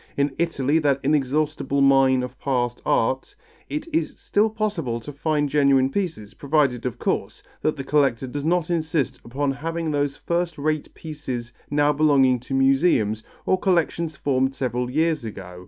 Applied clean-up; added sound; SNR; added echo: none; none; none; none.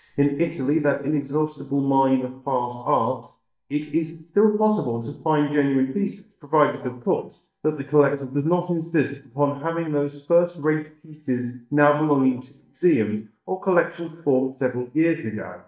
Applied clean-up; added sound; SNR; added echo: neural mask model DeepFilterNet 3.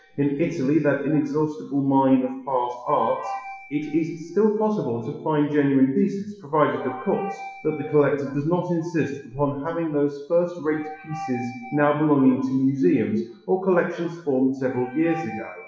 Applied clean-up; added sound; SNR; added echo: classical method WPE with log-MMSE.